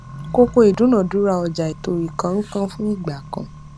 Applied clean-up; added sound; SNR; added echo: none; Accelerating, revving, vroom; 17 dB; none.